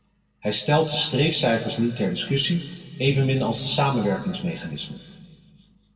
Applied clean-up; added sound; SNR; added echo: neural separator model SepFormer DNS4.